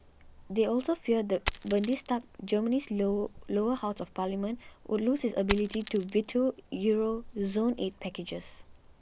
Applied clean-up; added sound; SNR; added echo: none; Coin (dropping); 14 dB; none.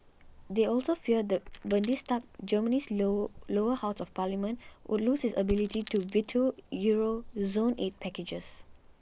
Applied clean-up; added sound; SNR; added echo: neural mask model Resemble Enhance denoiser.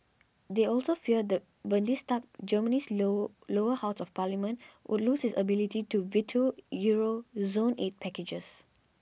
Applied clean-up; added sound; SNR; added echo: none; none; none; none.